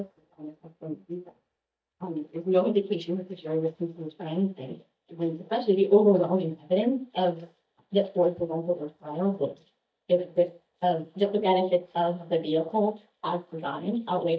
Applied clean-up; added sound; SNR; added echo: neural mask model DeepFilterNet 3.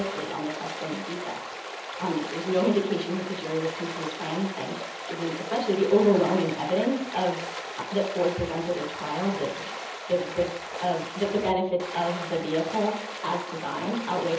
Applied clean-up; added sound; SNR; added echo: none; Stream; 8 dB; reverberation time 0.7 s.